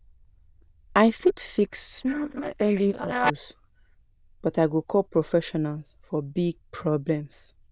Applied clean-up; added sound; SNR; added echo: neural diffusion model UNIVERSE++.